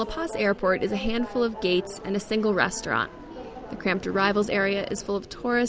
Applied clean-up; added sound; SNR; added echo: none; none; none; none.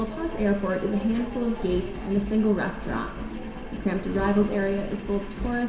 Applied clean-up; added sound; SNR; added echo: none; Engine; 9 dB; reverberation time 0.7 s.